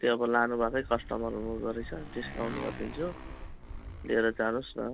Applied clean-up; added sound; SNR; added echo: none; Motorcycle; 11 dB; none.